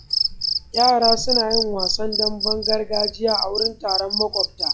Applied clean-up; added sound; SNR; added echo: classical method log-MMSE.